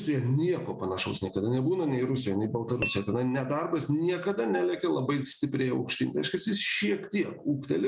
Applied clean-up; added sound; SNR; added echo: none; Tap / Glass; 11 dB; none.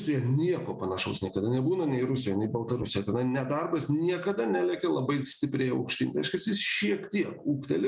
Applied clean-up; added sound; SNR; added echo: neural mask model Resemble Enhance denoiser.